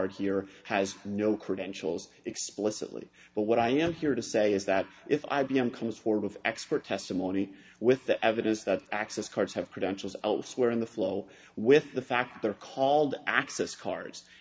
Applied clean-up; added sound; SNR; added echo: none; none; none; none.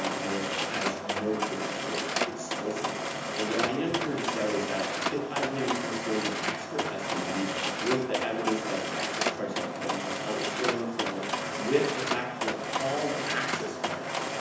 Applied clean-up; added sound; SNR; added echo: none; Mechanisms; -1 dB; reverberation time 0.9 s.